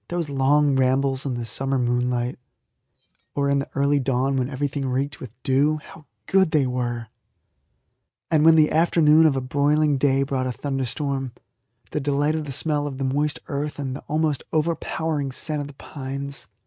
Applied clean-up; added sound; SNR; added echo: neural mask model RNNoise.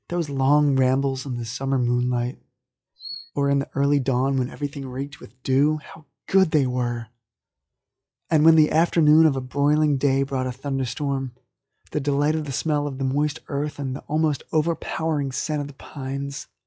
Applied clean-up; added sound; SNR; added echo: classical method log-MMSE.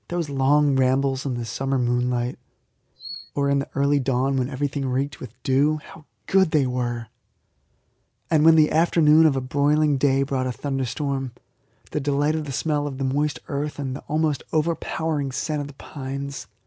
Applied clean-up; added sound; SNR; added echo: none; Chirp, tweet; 20 dB; none.